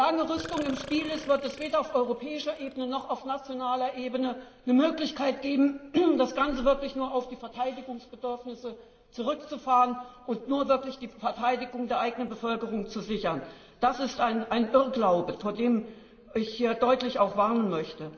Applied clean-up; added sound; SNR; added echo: none; Burping, eructation; 16 dB; reverberation time 2.9 s.